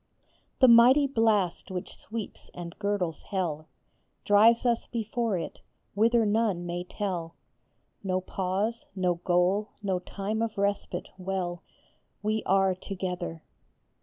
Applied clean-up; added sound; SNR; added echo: none; none; none; none.